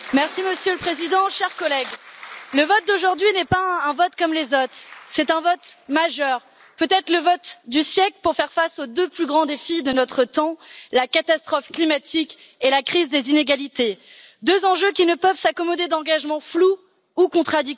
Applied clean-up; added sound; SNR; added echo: none; none; none; none.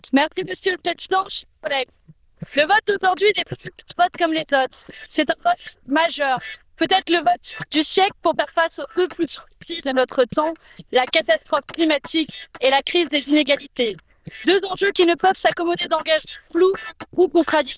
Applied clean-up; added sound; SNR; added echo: neural diffusion model UNIVERSE++.